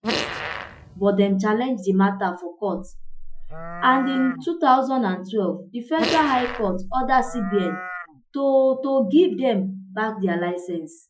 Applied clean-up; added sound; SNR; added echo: classical method Wiener filter.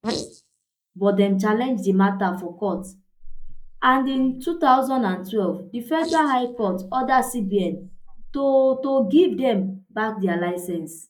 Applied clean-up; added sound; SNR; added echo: neural mask model Resemble Enhance denoiser.